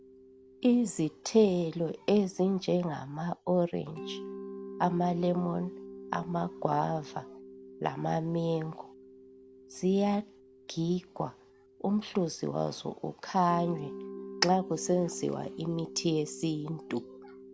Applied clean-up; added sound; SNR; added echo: none; Mallet percussion; 15 dB; none.